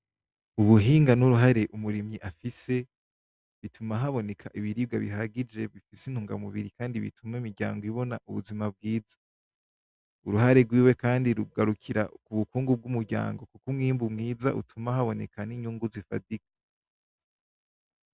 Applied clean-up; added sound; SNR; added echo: none; none; none; none.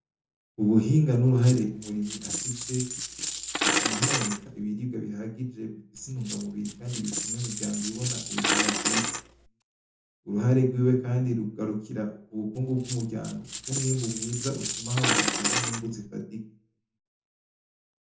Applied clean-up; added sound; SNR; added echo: none; Coin (dropping); 2 dB; reverberation time 0.5 s.